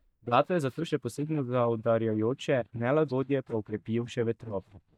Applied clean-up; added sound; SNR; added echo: neural mask model DeepFilterNet 3.